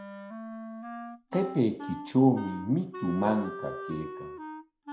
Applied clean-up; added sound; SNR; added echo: none; Wind instrument, woodwind instrument; 10 dB; reverberation time 0.5 s.